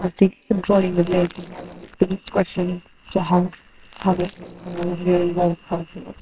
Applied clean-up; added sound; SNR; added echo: neural separator model SepFormer WHAMR!.